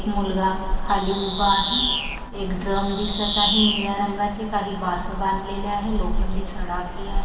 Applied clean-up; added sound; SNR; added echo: none; Bird vocalization, bird call, bird song; -2 dB; reverberation time 2.3 s.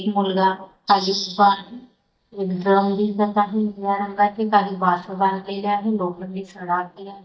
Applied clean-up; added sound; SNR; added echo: neural mask model DeepFilterNet 3.